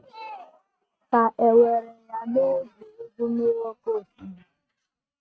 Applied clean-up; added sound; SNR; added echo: neural mask model RNNoise.